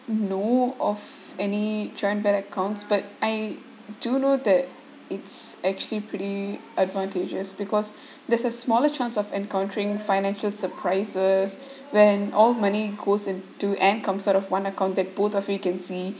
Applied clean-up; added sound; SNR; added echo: none; none; none; none.